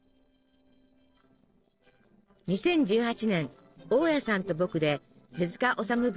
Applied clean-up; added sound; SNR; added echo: neural separator model SepFormer DNS4.